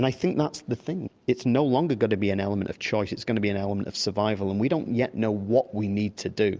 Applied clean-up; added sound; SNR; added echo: none; none; none; none.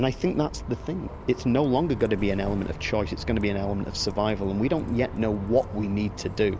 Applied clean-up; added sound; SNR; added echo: none; Bus; 10 dB; none.